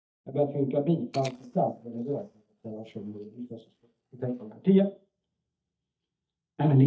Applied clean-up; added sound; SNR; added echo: neural mask model DeepFilterNet 3.